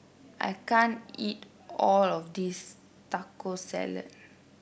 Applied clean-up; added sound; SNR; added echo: none; none; none; none.